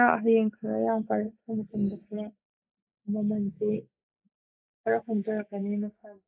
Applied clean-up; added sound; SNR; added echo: neural mask model Resemble Enhance denoiser.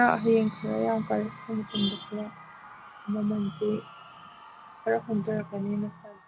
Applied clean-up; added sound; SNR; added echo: none; Crowd / Cheering; 19 dB; none.